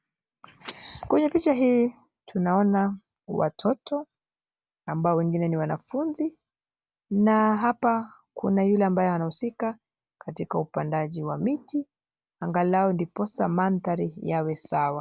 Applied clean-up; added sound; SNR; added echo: none; none; none; none.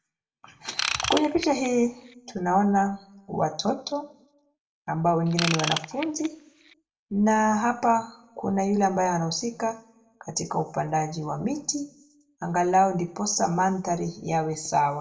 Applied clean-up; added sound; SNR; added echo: none; Ratchet, pawl / Tools; 6 dB; reverberation time 0.5 s.